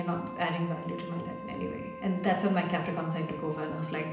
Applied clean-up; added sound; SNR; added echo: none; Wind instrument, woodwind instrument; 11 dB; reverberation time 0.8 s.